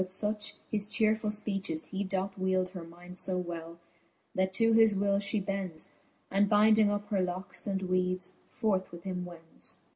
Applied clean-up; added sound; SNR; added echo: none; none; none; none.